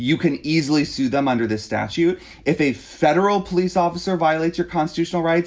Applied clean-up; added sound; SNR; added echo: none; none; none; none.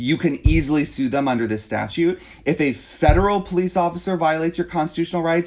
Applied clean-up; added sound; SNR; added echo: none; Bass drum; 6 dB; none.